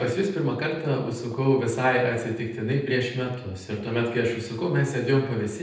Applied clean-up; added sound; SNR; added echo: neural separator model SepFormer DNS4.